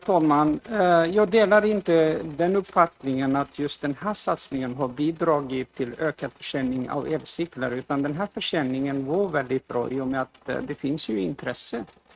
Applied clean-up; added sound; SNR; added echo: neural mask model RNNoise.